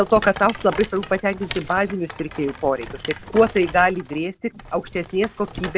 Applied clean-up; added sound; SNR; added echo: none; Rattle; 13 dB; none.